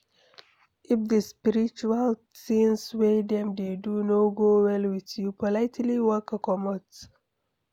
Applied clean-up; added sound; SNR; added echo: none; none; none; none.